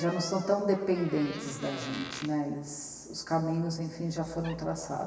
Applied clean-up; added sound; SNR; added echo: none; Door; 15 dB; reverberation time 1.4 s.